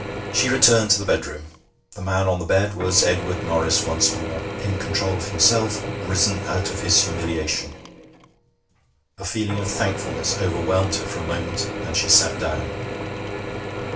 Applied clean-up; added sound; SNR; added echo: none; Drill / Mechanisms; 6 dB; reverberation time 0.3 s.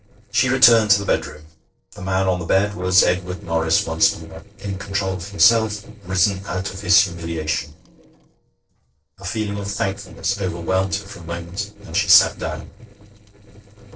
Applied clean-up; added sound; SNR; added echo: neural separator model SepFormer DNS4.